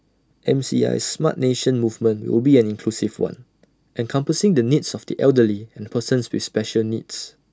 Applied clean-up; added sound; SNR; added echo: none; none; none; none.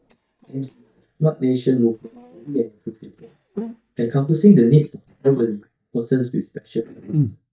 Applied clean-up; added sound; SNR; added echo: neural mask model DeepFilterNet 3.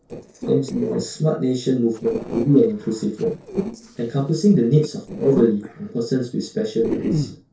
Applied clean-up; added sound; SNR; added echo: neural separator model SepFormer DNS4.